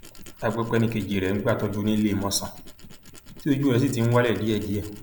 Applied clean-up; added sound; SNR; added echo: none; Tools; 18 dB; none.